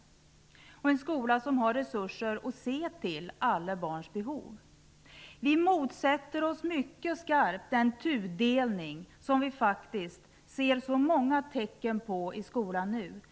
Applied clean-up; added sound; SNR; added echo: none; none; none; none.